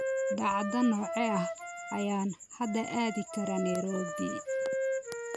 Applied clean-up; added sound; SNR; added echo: none; Wind instrument, woodwind instrument; 3 dB; none.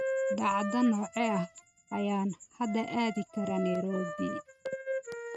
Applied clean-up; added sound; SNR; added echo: neural mask model RNNoise.